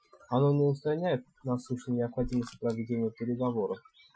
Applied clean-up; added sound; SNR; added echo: classical method Wiener filter.